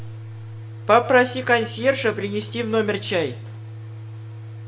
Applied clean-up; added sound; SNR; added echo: none; Organ; 12 dB; reverberation time 0.7 s.